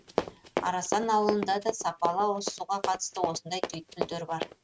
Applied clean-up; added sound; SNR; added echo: neural mask model RNNoise.